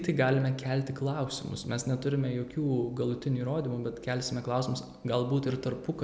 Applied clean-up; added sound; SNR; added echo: none; none; none; none.